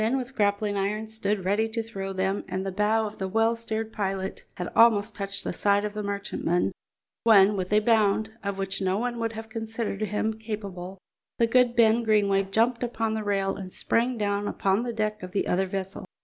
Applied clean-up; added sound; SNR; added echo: none; none; none; none.